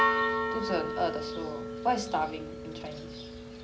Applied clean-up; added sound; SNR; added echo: none; Church bell; -2 dB; reverberation time 0.4 s.